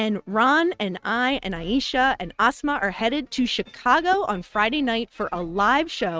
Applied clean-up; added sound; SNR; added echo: neural mask model RNNoise.